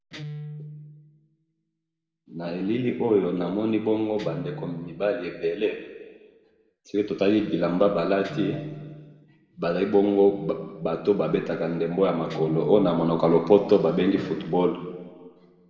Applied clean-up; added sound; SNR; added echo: none; Guitar; 19 dB; reverberation time 1.4 s.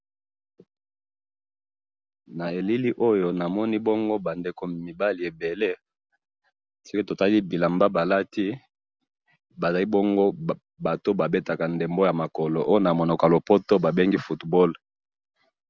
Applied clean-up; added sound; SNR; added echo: none; none; none; none.